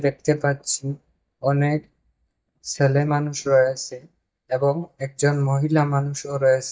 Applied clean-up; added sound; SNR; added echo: neural mask model DeepFilterNet 3.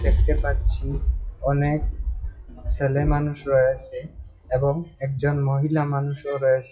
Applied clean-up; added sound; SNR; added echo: classical method WPE with log-MMSE.